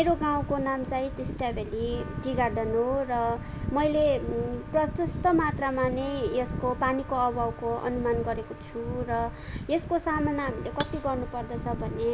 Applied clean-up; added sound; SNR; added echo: none; Trumpet; 19 dB; none.